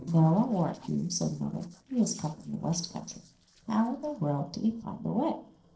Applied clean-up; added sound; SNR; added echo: neural separator model SepFormer DNS4.